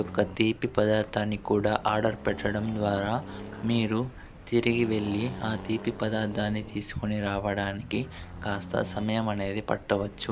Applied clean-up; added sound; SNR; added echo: none; Accelerating, revving, vroom; 14 dB; none.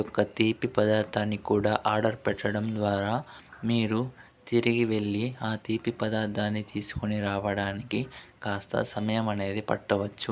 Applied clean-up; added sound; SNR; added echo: none; none; none; none.